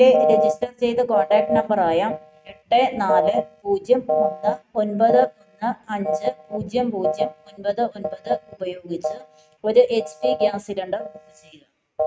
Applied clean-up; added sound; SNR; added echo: neural mask model RNNoise.